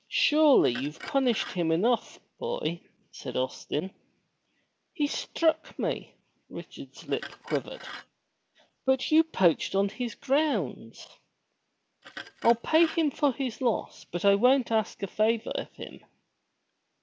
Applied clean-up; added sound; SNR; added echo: none; Glass; 17 dB; none.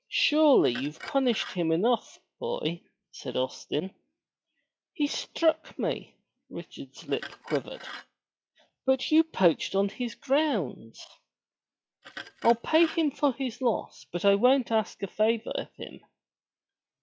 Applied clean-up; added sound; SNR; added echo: classical method log-MMSE.